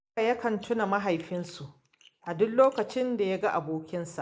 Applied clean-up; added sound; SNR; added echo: neural mask model Resemble Enhance denoiser.